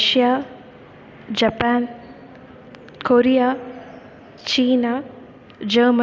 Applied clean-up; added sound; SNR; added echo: none; none; none; none.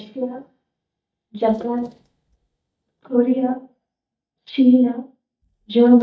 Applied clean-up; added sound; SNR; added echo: neural mask model DeepFilterNet 3.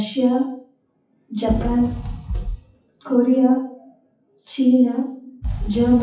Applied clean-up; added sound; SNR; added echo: classical method WPE with log-MMSE.